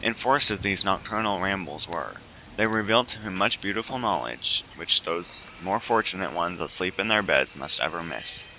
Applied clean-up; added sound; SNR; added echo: none; Rain / Train; 18 dB; none.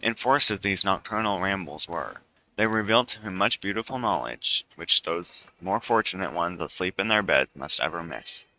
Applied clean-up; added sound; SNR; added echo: neural mask model RNNoise.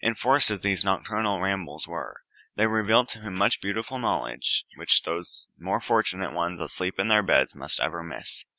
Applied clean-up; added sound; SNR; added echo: none; none; none; none.